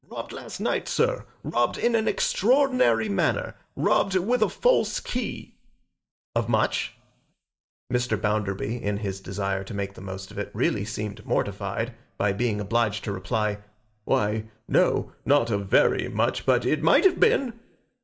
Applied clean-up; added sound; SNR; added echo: neural mask model DeepFilterNet 3.